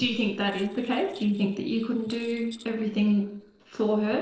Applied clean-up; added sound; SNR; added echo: neural separator model SepFormer DNS4.